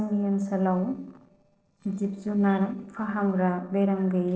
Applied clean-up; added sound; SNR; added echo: neural separator model SepFormer DNS4.